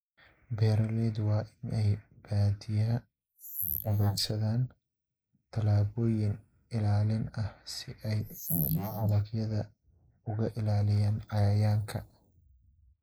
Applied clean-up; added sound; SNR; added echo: neural mask model Resemble Enhance denoiser.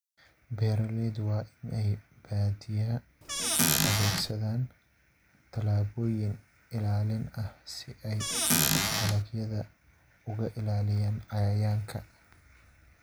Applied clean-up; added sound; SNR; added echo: none; Squeak / Cupboard open or close; -4 dB; none.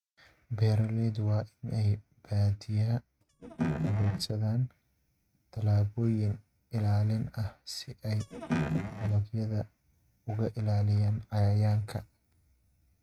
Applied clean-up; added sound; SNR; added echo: neural mask model RNNoise.